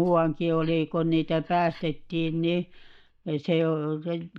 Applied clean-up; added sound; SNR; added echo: neural mask model DeepFilterNet 3.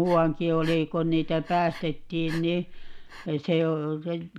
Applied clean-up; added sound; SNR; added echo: none; Breathing; 12 dB; none.